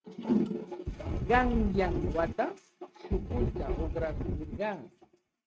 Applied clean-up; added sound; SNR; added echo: neural mask model RNNoise.